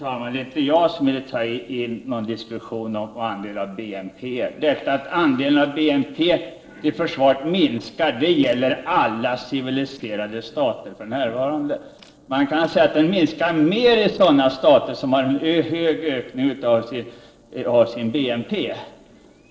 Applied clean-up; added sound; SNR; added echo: neural separator model SepFormer DNS4.